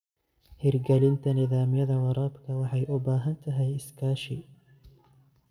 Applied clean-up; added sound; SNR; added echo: none; none; none; reverberation time 0.9 s.